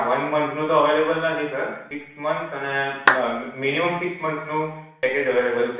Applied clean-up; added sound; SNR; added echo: none; Clapping; 2 dB; reverberation time 0.7 s.